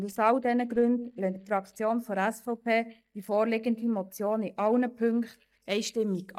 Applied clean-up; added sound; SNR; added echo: neural mask model DeepFilterNet 3.